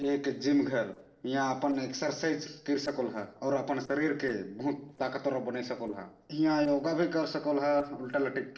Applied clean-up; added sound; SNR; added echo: neural separator model SepFormer DNS4.